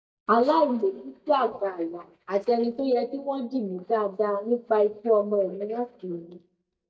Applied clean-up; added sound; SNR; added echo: neural mask model DeepFilterNet 3.